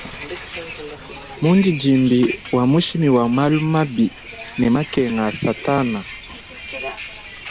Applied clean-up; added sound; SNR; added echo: none; Bus; 14 dB; none.